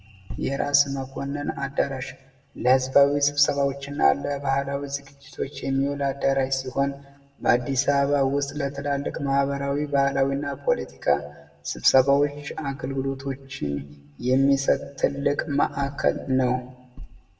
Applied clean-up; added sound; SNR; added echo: none; none; none; reverberation time 0.6 s.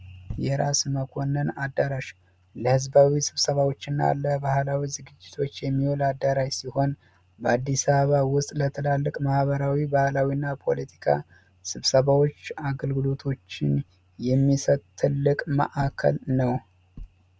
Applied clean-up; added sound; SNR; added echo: none; none; none; none.